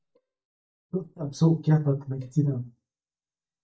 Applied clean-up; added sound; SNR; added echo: neural mask model DeepFilterNet 3.